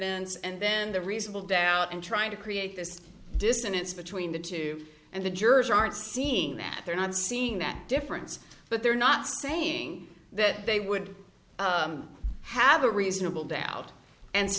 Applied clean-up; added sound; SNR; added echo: none; none; none; none.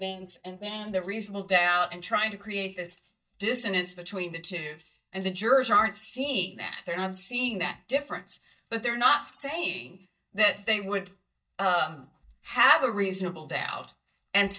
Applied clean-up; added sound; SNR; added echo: neural mask model DeepFilterNet 3.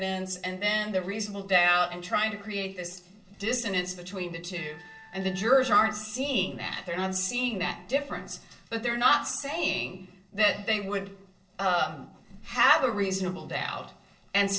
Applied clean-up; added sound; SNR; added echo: neural separator model SepFormer DNS4.